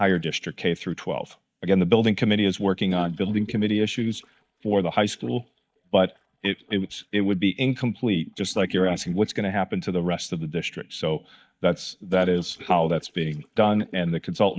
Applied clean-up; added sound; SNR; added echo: neural mask model DeepFilterNet 3.